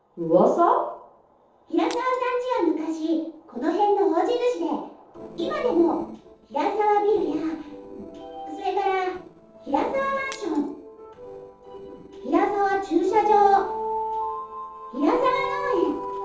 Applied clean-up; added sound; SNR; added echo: neural separator model SepFormer DNS4.